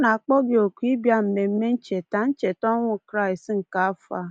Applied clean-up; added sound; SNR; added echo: none; none; none; none.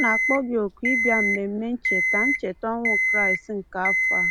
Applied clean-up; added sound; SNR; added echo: none; Alarm; -3 dB; none.